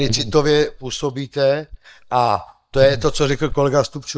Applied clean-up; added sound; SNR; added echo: neural mask model DeepFilterNet 3.